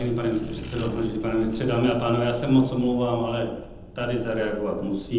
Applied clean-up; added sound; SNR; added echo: none; Accelerating, revving, vroom; 15 dB; reverberation time 0.8 s.